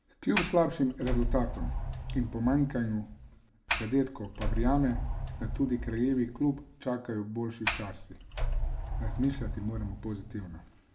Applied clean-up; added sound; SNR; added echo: none; Sliding door; 2 dB; reverberation time 0.3 s.